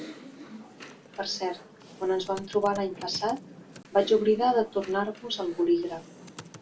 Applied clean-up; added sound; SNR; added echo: none; Computer keyboard; 17 dB; reverberation time 0.1 s.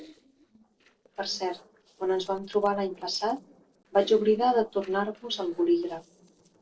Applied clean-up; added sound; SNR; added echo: neural separator model SepFormer DNS4.